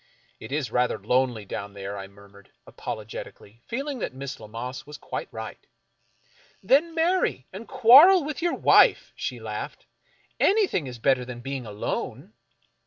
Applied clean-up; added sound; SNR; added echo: none; none; none; none.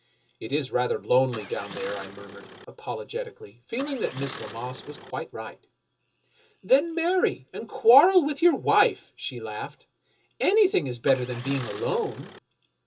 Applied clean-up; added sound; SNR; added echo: none; Engine starting; 15 dB; reverberation time 0.2 s.